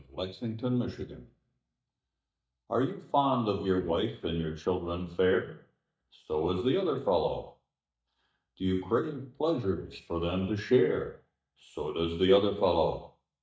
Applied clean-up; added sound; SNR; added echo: neural mask model DeepFilterNet 3.